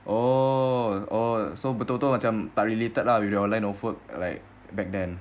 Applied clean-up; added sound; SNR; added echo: none; none; none; none.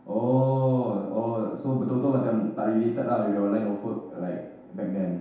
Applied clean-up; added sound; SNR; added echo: none; none; none; reverberation time 0.8 s.